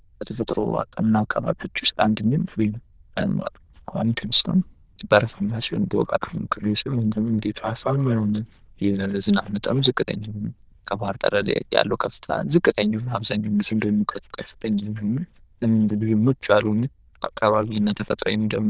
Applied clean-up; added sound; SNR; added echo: neural diffusion model UNIVERSE++.